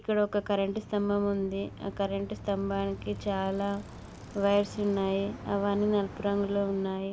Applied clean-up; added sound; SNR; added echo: none; Bicycle; 14 dB; none.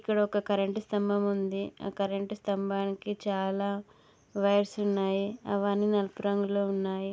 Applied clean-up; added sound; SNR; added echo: none; none; none; none.